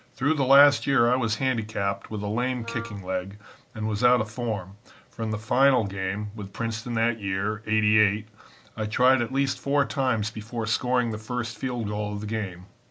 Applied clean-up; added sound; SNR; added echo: none; Wind instrument, woodwind instrument; 15 dB; none.